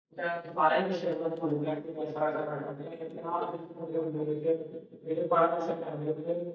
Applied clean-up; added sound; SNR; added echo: neural mask model DeepFilterNet 3.